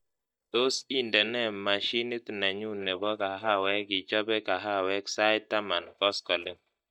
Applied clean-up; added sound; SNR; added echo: neural mask model DeepFilterNet 3.